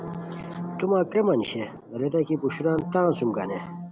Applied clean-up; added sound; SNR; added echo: none; none; none; none.